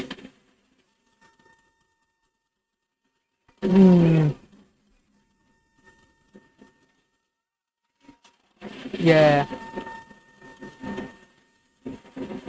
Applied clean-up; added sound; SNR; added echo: neural mask model RNNoise.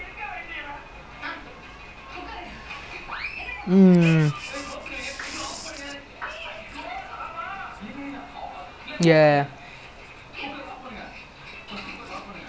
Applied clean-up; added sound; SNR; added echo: none; none; none; none.